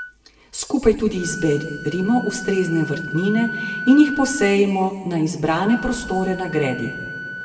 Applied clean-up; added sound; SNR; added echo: none; Wind instrument, woodwind instrument; 12 dB; reverberation time 1.5 s.